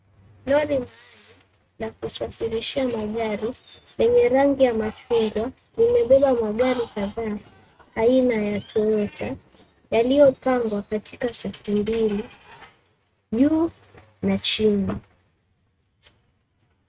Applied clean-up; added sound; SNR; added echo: neural mask model RNNoise.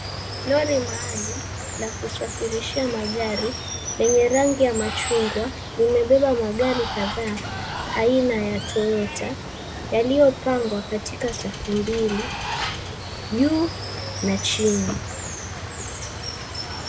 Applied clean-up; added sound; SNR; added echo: none; Water; 7 dB; none.